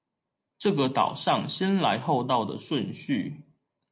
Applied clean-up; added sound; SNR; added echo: none; none; none; none.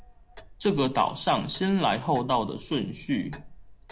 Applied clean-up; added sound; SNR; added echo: none; Clock; 19 dB; none.